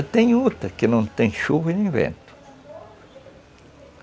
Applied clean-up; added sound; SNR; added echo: none; none; none; none.